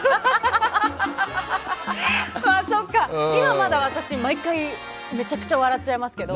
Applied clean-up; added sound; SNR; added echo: none; none; none; none.